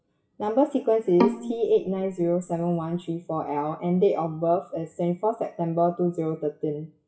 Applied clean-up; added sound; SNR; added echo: classical method WPE with log-MMSE.